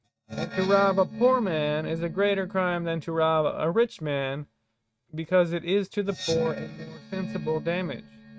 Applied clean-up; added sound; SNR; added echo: neural mask model RNNoise.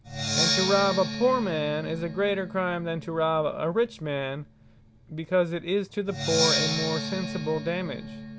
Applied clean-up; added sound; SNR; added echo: none; Percussion; 4 dB; none.